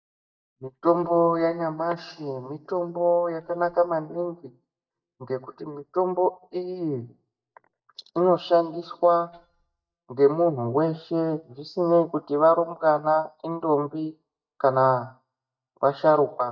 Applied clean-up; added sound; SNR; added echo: neural mask model DeepFilterNet 3.